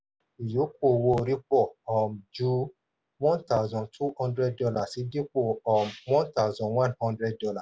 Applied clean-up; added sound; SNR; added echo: none; none; none; none.